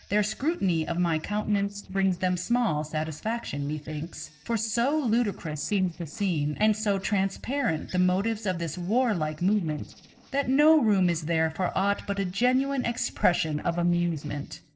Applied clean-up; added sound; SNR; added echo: neural separator model SepFormer DNS4.